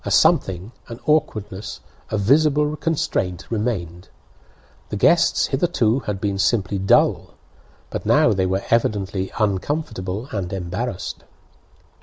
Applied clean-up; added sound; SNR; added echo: none; none; none; none.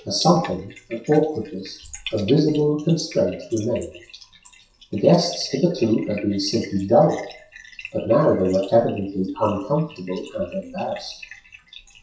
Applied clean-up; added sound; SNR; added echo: classical method WPE with log-MMSE.